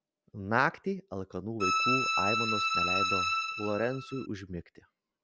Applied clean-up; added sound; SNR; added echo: none; Bowed string instrument; -5 dB; none.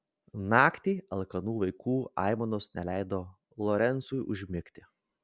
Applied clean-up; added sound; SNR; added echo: none; none; none; none.